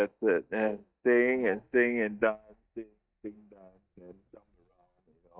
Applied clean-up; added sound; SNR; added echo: neural mask model DeepFilterNet 3.